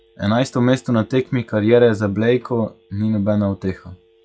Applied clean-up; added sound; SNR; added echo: classical method log-MMSE.